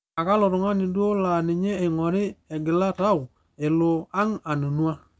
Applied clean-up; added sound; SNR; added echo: none; none; none; none.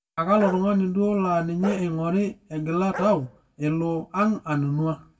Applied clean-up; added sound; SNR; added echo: none; Bark; 15 dB; reverberation time 0.1 s.